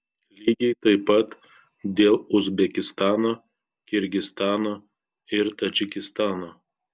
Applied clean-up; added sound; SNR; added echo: none; none; none; none.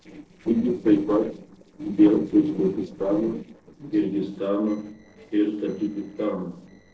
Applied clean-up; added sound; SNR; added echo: neural separator model SepFormer DNS4.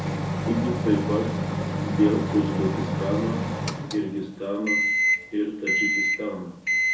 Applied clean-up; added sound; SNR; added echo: none; Microwave oven; -1 dB; reverberation time 0.5 s.